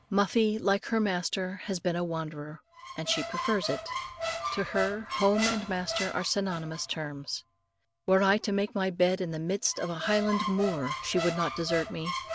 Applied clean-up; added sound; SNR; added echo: none; Squeak; 8 dB; none.